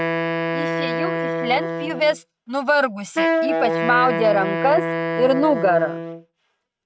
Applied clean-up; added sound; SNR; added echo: neural mask model RNNoise.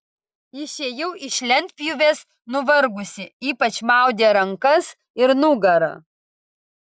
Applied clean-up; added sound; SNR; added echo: none; none; none; none.